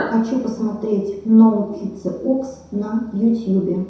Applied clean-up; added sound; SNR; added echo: none; none; none; reverberation time 0.7 s.